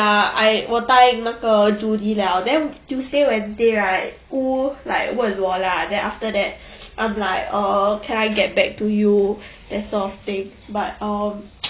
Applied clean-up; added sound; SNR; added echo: none; none; none; none.